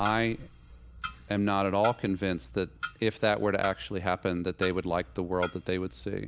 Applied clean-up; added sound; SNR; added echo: none; Clock; 13 dB; none.